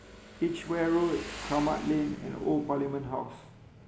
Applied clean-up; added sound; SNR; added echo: none; Motorcycle; 13 dB; none.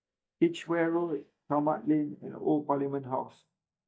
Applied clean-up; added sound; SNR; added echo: neural mask model DeepFilterNet 3.